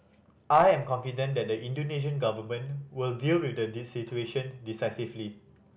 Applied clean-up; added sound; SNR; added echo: none; none; none; none.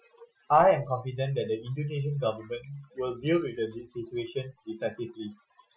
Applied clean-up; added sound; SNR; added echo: classical method Wiener filter.